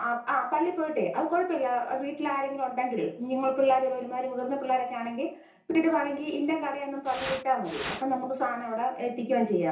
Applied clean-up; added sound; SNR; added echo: none; Fire; 8 dB; reverberation time 0.6 s.